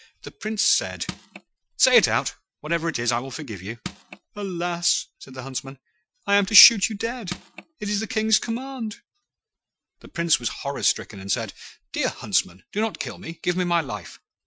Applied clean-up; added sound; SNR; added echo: classical method Wiener filter.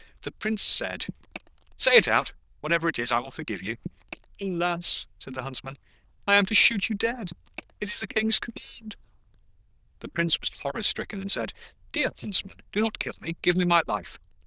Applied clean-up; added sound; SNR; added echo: neural diffusion model UNIVERSE++.